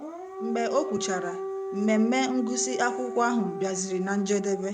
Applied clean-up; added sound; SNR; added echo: none; Siren / Dog; 7 dB; none.